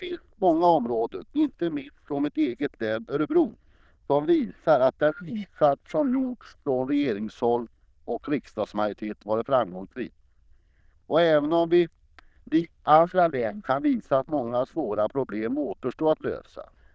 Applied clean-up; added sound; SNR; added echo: neural diffusion model UNIVERSE++.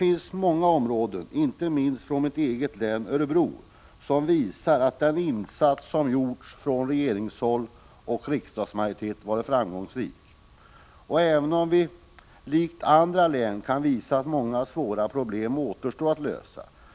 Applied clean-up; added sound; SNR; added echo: none; none; none; none.